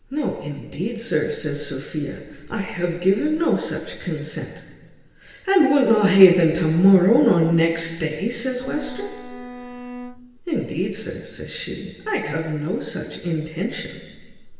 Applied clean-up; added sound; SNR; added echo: none; Bowed string instrument; 13 dB; reverberation time 1.5 s.